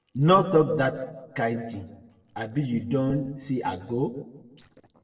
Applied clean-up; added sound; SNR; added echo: neural separator model SepFormer DNS4.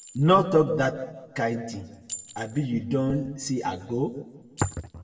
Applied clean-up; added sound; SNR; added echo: none; Chink, clink; 20 dB; reverberation time 1.0 s.